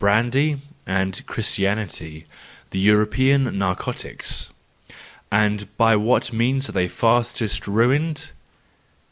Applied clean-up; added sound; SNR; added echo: none; none; none; none.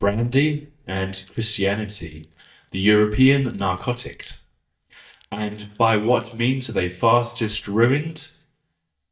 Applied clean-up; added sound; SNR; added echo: neural mask model DeepFilterNet 3.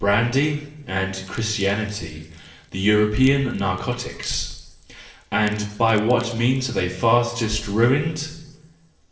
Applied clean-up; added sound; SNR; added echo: neural separator model SepFormer DNS4.